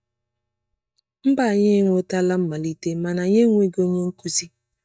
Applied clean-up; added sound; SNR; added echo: neural mask model DeepFilterNet 3.